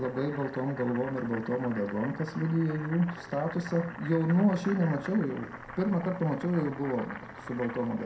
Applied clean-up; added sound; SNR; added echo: none; Boiling; 13 dB; reverberation time 0.4 s.